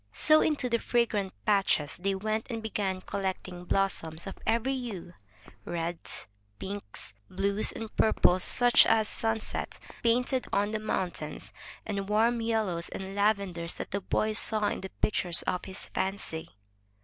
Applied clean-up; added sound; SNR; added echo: none; Walk, footsteps; 14 dB; none.